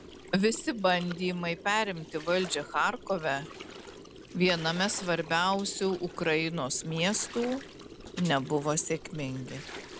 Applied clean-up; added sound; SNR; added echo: none; Gurgling; 14 dB; none.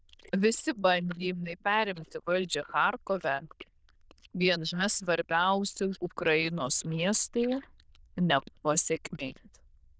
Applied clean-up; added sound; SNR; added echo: neural diffusion model UNIVERSE++.